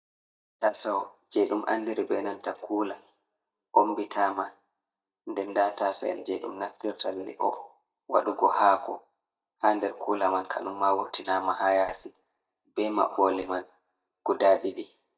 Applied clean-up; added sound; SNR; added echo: neural mask model DeepFilterNet 3.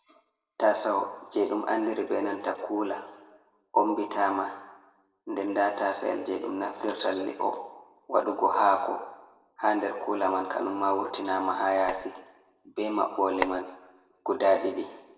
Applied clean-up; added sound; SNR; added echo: neural separator model SepFormer DNS4.